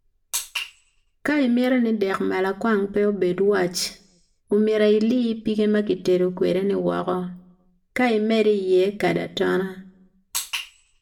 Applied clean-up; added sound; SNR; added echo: none; none; none; reverberation time 0.3 s.